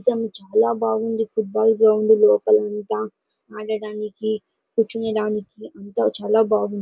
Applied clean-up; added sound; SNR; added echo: none; none; none; none.